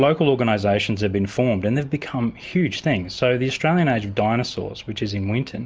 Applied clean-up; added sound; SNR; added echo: none; none; none; none.